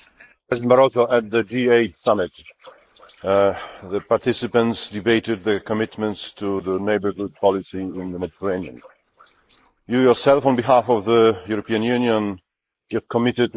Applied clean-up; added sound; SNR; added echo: neural mask model Resemble Enhance denoiser.